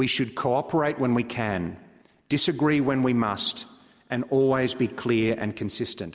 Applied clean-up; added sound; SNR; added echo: none; none; none; none.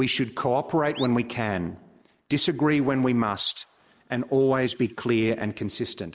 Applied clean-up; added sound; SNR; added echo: neural mask model Resemble Enhance denoiser.